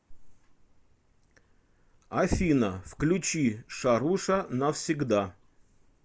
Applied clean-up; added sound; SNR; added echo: none; none; none; none.